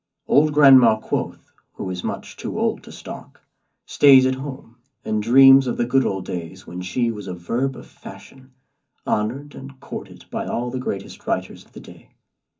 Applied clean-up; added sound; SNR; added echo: none; none; none; reverberation time 0.3 s.